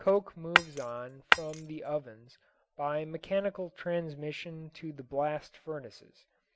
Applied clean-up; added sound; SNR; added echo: none; Shatter; -5 dB; none.